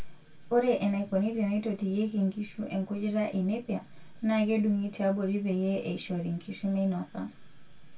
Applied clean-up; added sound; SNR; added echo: none; none; none; reverberation time 0.1 s.